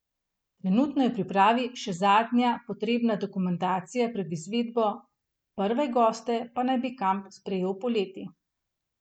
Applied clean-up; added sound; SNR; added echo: none; none; none; none.